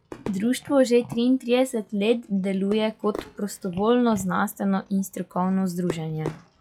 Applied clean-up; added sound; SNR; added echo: classical method log-MMSE.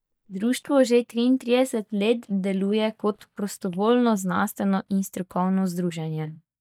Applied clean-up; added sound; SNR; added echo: neural mask model DeepFilterNet 3.